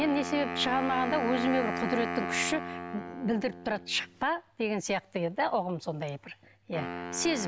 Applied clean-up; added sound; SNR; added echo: none; Wind instrument, woodwind instrument; 6 dB; none.